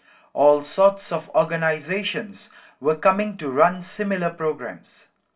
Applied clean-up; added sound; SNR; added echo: none; none; none; reverberation time 0.2 s.